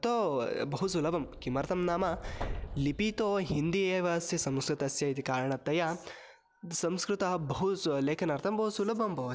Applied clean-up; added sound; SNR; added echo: none; Subway, metro, underground; 11 dB; none.